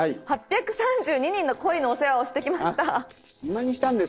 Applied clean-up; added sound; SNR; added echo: neural separator model SepFormer DNS4.